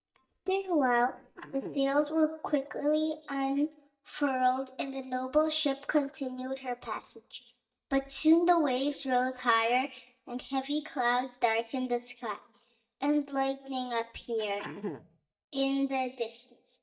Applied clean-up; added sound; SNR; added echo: neural mask model DeepFilterNet 3.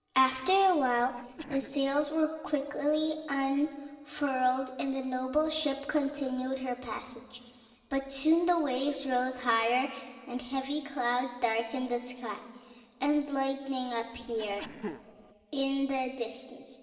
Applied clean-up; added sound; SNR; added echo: neural separator model SepFormer DNS4.